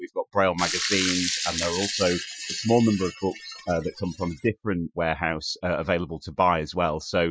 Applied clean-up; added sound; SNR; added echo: classical method Wiener filter.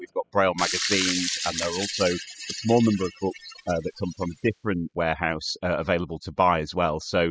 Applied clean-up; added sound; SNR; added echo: classical method spectral subtraction.